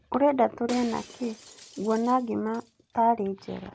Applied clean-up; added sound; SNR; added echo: none; Shatter; 18 dB; none.